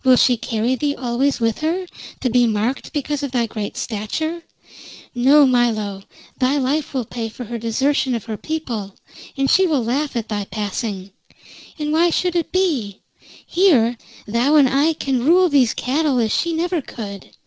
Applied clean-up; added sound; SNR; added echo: none; none; none; none.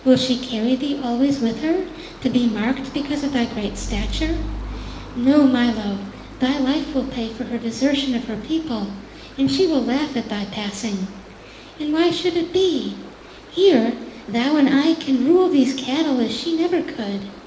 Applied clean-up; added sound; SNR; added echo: none; Stream; 15 dB; reverberation time 1.1 s.